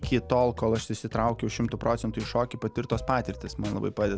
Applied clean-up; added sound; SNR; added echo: none; none; none; none.